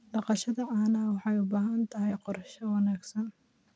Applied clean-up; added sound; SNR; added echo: none; none; none; none.